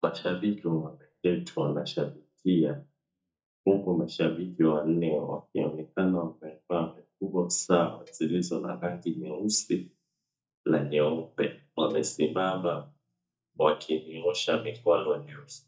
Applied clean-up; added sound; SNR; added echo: neural mask model DeepFilterNet 3.